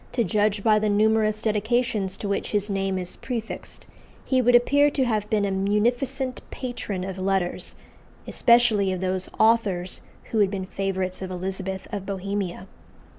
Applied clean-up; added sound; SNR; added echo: none; none; none; none.